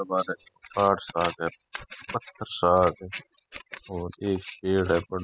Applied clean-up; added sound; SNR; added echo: classical method spectral subtraction.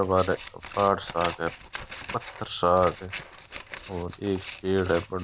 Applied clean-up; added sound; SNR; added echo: none; Scissors; 12 dB; none.